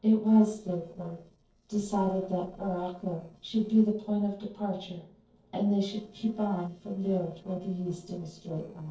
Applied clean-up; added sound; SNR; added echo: neural separator model SepFormer DNS4.